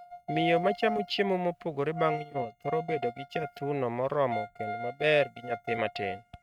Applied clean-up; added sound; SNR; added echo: neural mask model RNNoise.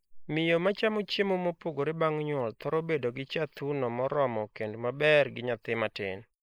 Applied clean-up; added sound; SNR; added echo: neural mask model Resemble Enhance denoiser.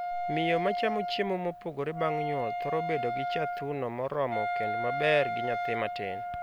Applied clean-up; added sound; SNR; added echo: none; Wind instrument, woodwind instrument; 1 dB; none.